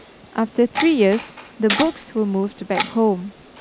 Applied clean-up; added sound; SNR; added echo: none; Clock + Gunshot, gunfire; 9 dB; none.